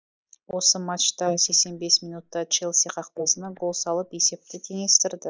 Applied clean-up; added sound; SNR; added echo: neural mask model Resemble Enhance denoiser.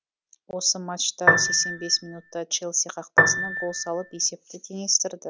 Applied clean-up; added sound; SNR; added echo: none; Piano; -4 dB; none.